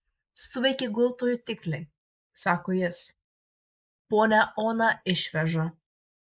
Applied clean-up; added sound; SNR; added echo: neural mask model Resemble Enhance denoiser.